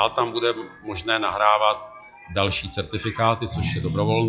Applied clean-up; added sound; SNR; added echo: classical method log-MMSE.